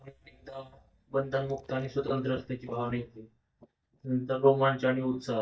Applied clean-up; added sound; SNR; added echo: neural mask model DeepFilterNet 3.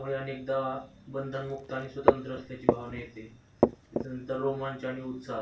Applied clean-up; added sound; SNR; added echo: none; Walk, footsteps; -2 dB; reverberation time 0.2 s.